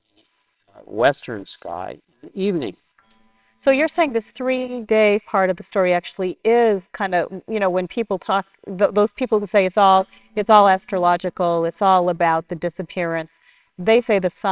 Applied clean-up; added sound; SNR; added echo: neural separator model SepFormer WHAMR!.